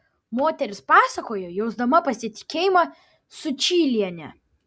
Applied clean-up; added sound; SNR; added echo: none; none; none; none.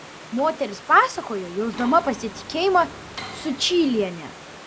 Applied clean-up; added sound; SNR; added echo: none; Mechanisms + Stream / Liquid; 15 dB; none.